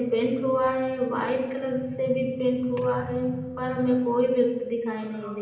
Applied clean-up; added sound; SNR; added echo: none; none; none; reverberation time 0.9 s.